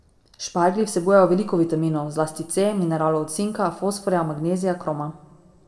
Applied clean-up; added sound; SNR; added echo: none; none; none; reverberation time 1.4 s.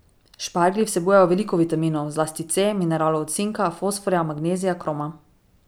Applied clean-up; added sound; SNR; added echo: none; none; none; none.